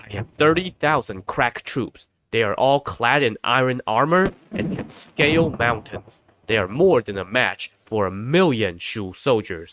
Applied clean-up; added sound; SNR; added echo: neural mask model RNNoise.